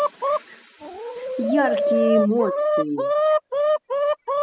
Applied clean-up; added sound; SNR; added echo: classical method spectral subtraction.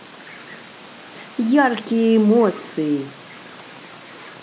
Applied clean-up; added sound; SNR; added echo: none; none; none; none.